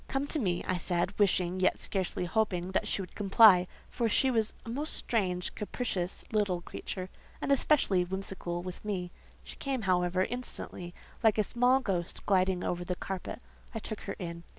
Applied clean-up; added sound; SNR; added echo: none; none; none; none.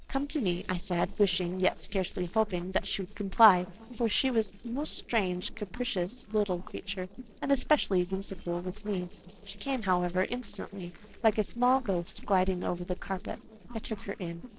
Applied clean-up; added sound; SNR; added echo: neural separator model SepFormer DNS4.